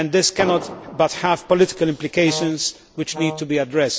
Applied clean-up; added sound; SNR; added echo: none; Brass instrument + Fireworks; 12 dB; none.